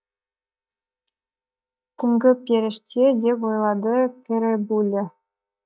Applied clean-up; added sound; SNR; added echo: neural mask model DeepFilterNet 3.